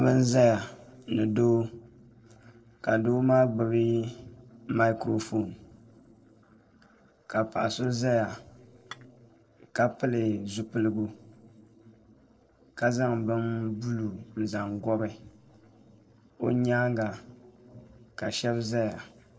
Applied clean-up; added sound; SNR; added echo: neural separator model SepFormer DNS4.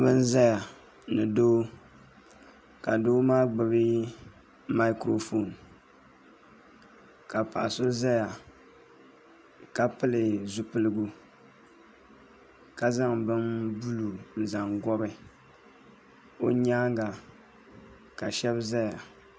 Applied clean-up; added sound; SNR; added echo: none; none; none; none.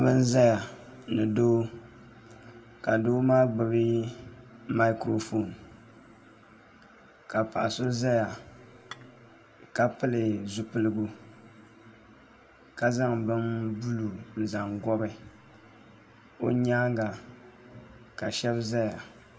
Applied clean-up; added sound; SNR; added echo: none; Dishes, pots, and pans / Chink, clink; 19 dB; reverberation time 0.9 s.